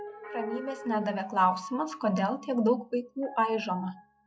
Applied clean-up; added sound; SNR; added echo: classical method log-MMSE.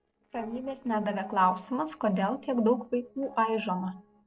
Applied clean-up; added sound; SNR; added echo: neural separator model SepFormer DNS4.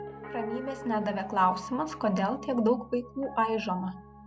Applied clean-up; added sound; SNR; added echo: none; Piano; 12 dB; none.